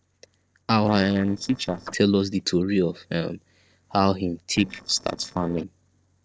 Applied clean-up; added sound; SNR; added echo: neural separator model SepFormer DNS4.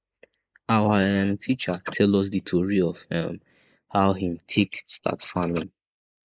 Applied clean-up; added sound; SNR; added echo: neural mask model Resemble Enhance denoiser.